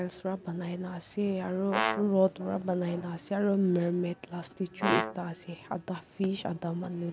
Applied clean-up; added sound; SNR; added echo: none; Brass instrument; 2 dB; none.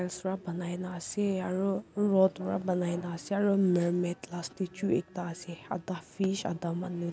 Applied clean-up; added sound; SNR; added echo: none; none; none; none.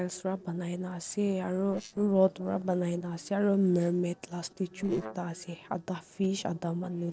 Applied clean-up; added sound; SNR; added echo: neural separator model SepFormer DNS4.